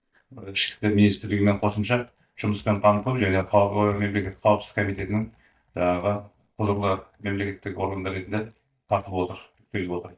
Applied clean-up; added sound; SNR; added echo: neural mask model DeepFilterNet 3.